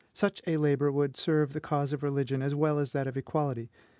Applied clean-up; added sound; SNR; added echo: none; none; none; none.